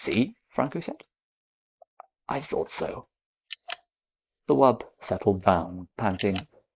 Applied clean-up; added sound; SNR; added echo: neural mask model Resemble Enhance denoiser.